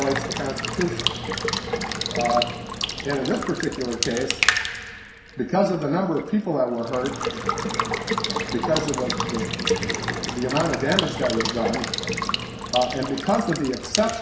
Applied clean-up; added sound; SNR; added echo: none; Water tap, faucet / Water / Liquid; 2 dB; reverberation time 0.7 s.